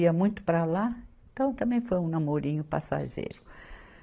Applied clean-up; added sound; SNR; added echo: neural mask model Resemble Enhance denoiser.